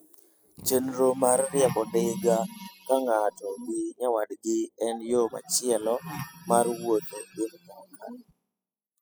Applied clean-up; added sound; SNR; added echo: classical method spectral subtraction.